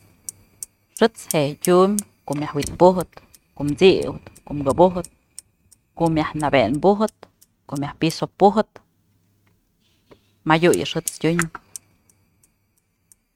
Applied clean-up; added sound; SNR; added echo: neural mask model RNNoise.